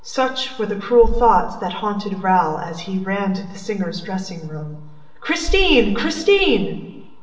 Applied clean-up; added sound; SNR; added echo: none; none; none; reverberation time 0.8 s.